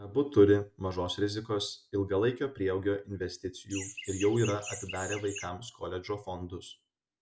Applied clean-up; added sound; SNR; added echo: none; Chirp, tweet; 11 dB; none.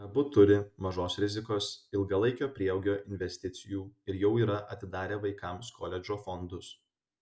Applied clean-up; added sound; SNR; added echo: none; none; none; none.